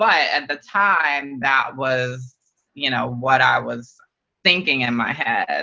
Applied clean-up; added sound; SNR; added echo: none; none; none; none.